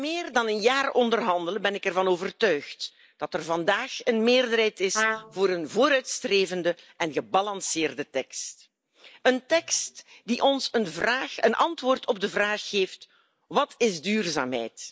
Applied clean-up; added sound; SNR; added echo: neural mask model Resemble Enhance denoiser.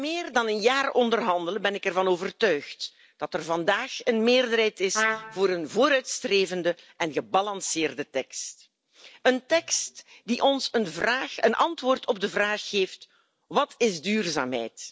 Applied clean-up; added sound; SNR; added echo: neural separator model SepFormer DNS4.